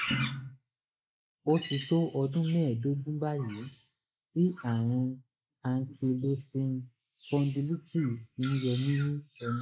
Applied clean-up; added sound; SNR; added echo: neural mask model Resemble Enhance denoiser.